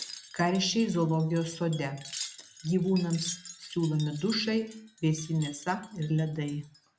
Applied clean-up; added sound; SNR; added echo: none; Wind chime; 15 dB; none.